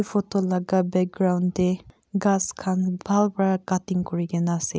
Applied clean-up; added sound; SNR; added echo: none; none; none; none.